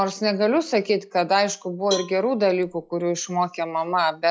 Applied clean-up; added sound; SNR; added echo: classical method log-MMSE.